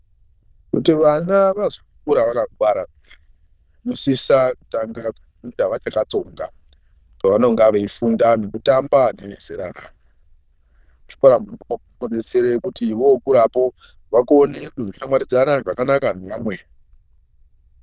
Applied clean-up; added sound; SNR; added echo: neural diffusion model UNIVERSE++.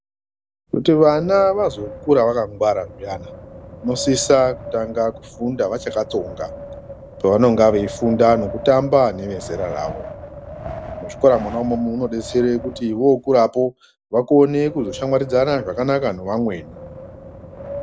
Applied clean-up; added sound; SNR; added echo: none; Wind; 14 dB; none.